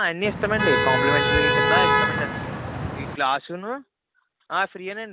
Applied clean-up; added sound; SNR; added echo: none; Motor vehicle (road); -5 dB; none.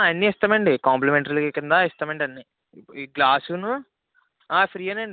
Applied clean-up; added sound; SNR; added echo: none; none; none; none.